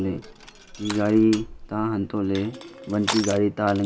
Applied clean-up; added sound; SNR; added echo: none; Crushing; 13 dB; none.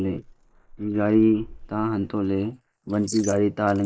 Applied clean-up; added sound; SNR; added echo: neural mask model Resemble Enhance denoiser.